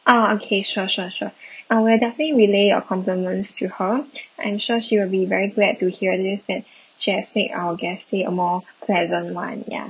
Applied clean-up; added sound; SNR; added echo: none; none; none; none.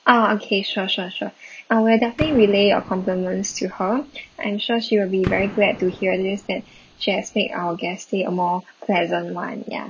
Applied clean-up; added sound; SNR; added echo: none; Gunshot, gunfire; 14 dB; none.